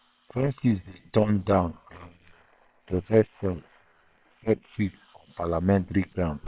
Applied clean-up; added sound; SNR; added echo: neural separator model SepFormer WHAM!.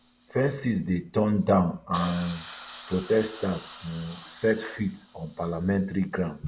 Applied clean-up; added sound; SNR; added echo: none; Hiss; 20 dB; none.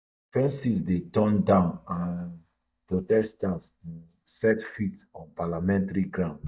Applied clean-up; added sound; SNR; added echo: neural mask model DeepFilterNet 3.